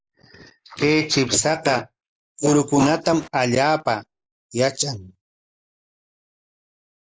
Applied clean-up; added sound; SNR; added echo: neural mask model Resemble Enhance denoiser.